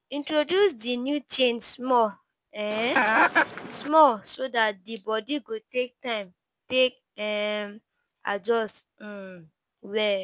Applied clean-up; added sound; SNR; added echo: none; Chicken, rooster; -3 dB; none.